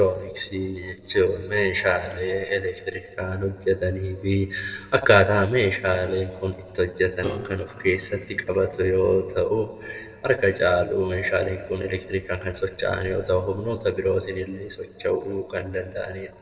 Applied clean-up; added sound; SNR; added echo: neural separator model SepFormer DNS4.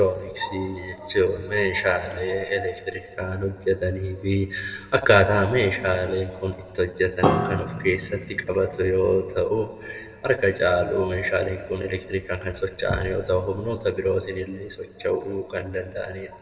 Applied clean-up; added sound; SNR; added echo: none; Piano; 3 dB; reverberation time 1.8 s.